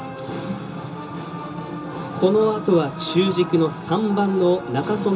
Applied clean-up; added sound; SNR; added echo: none; none; none; reverberation time 0.2 s.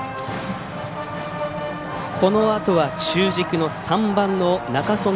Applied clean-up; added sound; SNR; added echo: none; none; none; none.